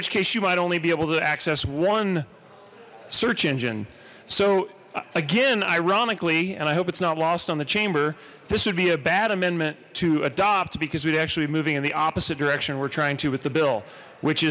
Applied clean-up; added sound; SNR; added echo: none; none; none; none.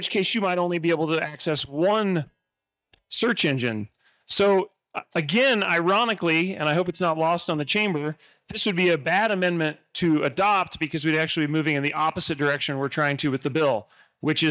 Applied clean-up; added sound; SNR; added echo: neural mask model DeepFilterNet 3.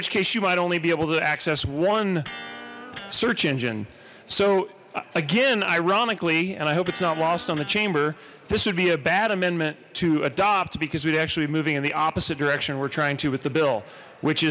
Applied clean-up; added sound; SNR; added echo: none; Electric guitar; 19 dB; none.